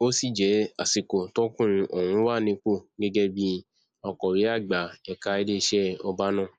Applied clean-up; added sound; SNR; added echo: neural mask model Resemble Enhance denoiser.